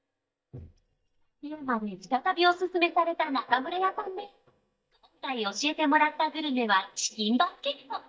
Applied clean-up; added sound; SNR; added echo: neural mask model DeepFilterNet 3.